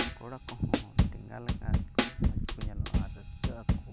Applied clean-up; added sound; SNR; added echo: none; Drum kit; -4 dB; none.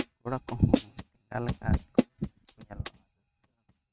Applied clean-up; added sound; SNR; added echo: neural mask model RNNoise.